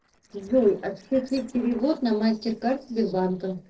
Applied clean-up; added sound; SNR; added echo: neural separator model SepFormer DNS4.